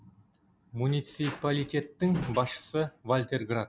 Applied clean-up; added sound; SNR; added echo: none; none; none; none.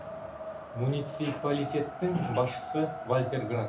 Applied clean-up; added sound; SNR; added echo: none; Wind; 8 dB; reverberation time 0.3 s.